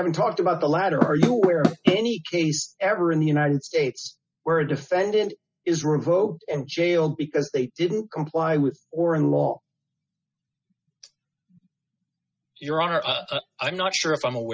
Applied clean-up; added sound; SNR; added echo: classical method spectral subtraction.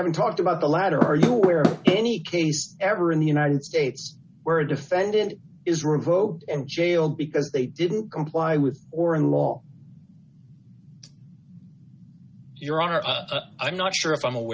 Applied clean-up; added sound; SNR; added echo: none; Knock / Wood; -2 dB; none.